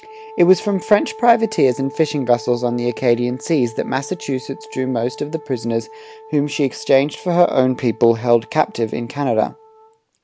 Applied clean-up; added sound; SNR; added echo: none; Wind instrument, woodwind instrument; 19 dB; none.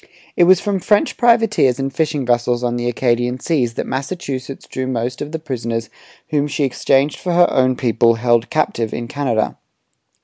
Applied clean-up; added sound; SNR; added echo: none; none; none; none.